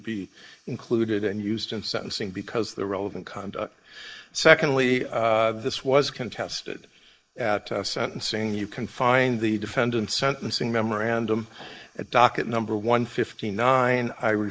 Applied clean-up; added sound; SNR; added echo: neural mask model Resemble Enhance denoiser.